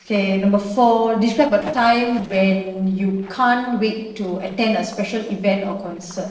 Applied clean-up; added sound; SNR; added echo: neural separator model SepFormer DNS4.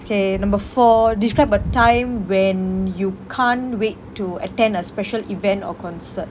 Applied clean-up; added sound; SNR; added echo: none; none; none; none.